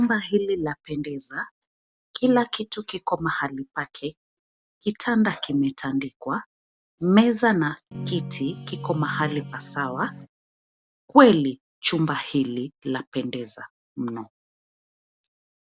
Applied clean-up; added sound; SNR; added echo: none; Guitar; 10 dB; none.